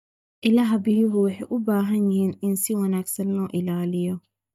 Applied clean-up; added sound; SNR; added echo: neural mask model DeepFilterNet 3.